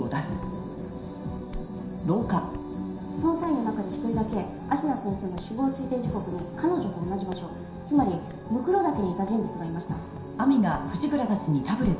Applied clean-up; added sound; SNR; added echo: none; Hands; 20 dB; reverberation time 0.7 s.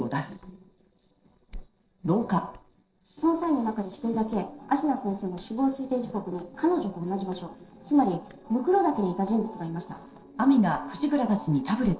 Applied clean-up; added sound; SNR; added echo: neural separator model SepFormer DNS4.